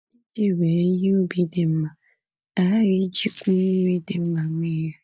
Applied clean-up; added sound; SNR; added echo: neural mask model DeepFilterNet 3.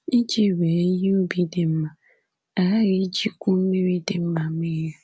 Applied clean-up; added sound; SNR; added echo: none; none; none; none.